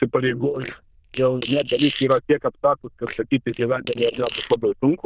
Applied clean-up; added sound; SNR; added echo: neural diffusion model UNIVERSE++.